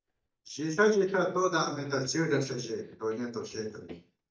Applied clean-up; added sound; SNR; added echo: neural mask model DeepFilterNet 3.